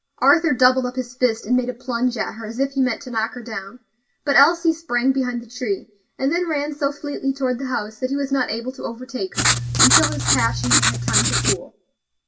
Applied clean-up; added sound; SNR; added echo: none; Writing; -4 dB; reverberation time 0.2 s.